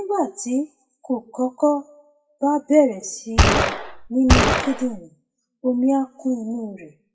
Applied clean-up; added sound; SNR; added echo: classical method WPE with log-MMSE.